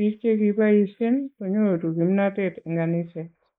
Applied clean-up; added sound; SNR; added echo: neural mask model Resemble Enhance denoiser.